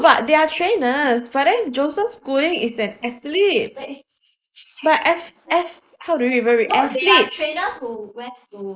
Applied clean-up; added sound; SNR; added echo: neural mask model Resemble Enhance denoiser.